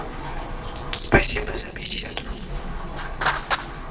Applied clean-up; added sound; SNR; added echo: neural separator model SepFormer DNS4.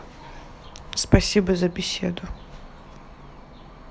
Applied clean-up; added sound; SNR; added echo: none; none; none; none.